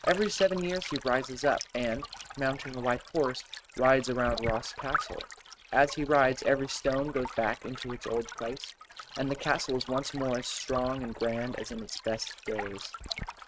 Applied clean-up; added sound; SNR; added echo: neural mask model RNNoise.